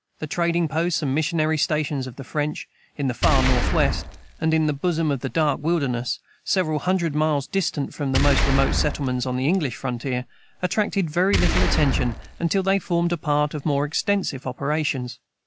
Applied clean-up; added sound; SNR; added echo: none; Boom; 2 dB; none.